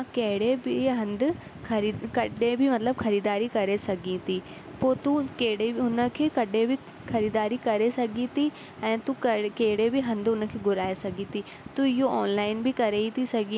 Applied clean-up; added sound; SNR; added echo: none; none; none; none.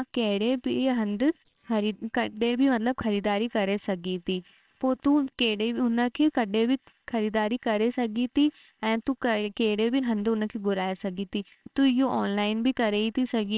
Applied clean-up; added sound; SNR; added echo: neural separator model SepFormer WHAMR!.